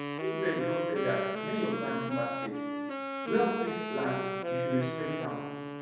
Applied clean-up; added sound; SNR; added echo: none; Wind instrument, woodwind instrument; 1 dB; reverberation time 1.1 s.